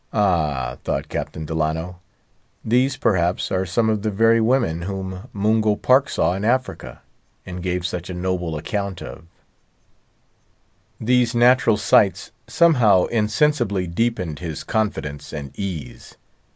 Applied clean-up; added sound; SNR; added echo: none; none; none; none.